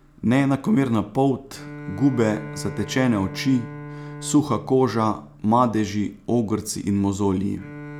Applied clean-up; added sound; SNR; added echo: none; Bowed string instrument; 16 dB; none.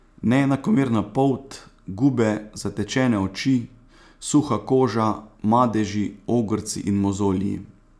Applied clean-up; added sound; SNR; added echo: none; none; none; none.